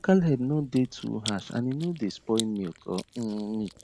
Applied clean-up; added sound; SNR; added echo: none; Chewing, mastication; 16 dB; none.